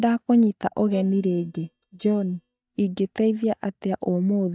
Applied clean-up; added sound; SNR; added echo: neural mask model DeepFilterNet 3.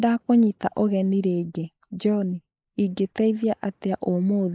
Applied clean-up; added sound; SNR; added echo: neural mask model Resemble Enhance denoiser.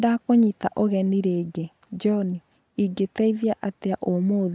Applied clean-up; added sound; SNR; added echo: none; none; none; none.